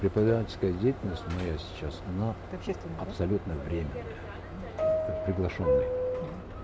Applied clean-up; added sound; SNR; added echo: none; Subway, metro, underground; 2 dB; none.